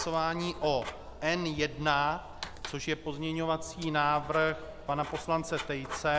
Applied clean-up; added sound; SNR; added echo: none; Writing; 13 dB; none.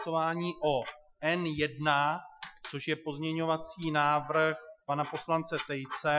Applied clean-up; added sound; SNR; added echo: classical method Wiener filter.